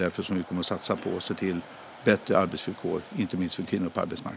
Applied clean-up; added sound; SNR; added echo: none; Waves, surf; 18 dB; none.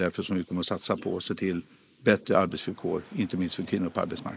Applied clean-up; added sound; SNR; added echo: neural mask model Resemble Enhance denoiser.